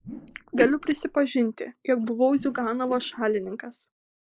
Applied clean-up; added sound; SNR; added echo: neural mask model Resemble Enhance denoiser.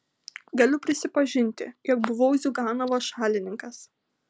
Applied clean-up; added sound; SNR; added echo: none; none; none; none.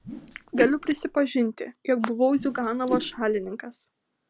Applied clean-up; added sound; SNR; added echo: none; Whoosh, swoosh, swish; 8 dB; none.